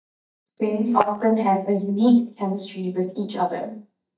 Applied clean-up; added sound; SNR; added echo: neural mask model DeepFilterNet 3.